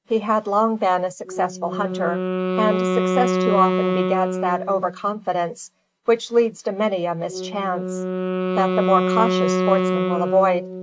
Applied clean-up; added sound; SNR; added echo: neural mask model RNNoise.